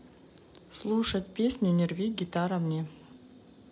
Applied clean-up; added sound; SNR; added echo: none; none; none; none.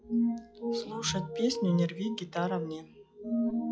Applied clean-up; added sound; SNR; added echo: classical method log-MMSE.